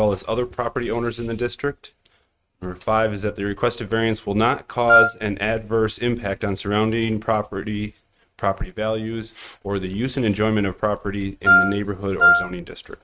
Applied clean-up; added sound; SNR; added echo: neural mask model RNNoise.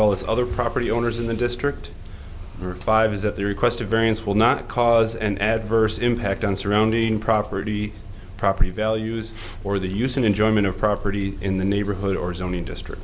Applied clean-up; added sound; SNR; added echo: none; none; none; none.